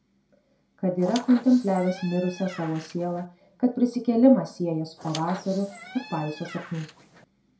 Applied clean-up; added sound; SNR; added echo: none; Squeak; 17 dB; reverberation time 0.3 s.